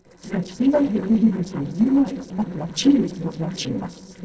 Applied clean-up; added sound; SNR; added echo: neural separator model SepFormer DNS4.